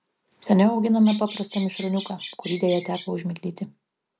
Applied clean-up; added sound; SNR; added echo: none; Bird vocalization, bird call, bird song; 15 dB; none.